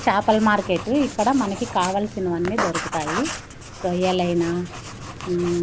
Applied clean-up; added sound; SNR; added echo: none; Writing; 10 dB; none.